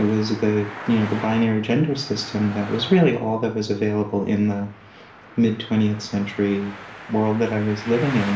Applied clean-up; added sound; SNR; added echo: none; Traffic noise, roadway noise; 16 dB; reverberation time 0.5 s.